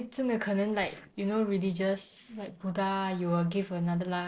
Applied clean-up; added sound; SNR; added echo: neural separator model SepFormer DNS4.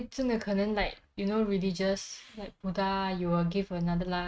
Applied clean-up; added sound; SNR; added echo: neural mask model RNNoise.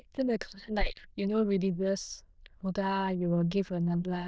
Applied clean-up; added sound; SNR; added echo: neural diffusion model UNIVERSE++.